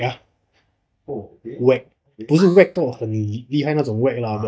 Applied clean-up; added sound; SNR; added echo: neural mask model DeepFilterNet 3.